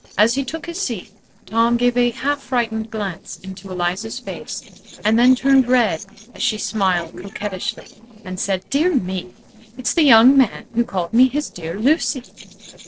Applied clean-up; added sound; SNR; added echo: neural separator model SepFormer DNS4.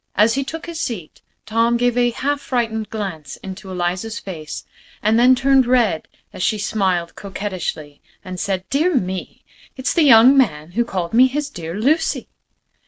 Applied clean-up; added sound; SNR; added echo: none; none; none; none.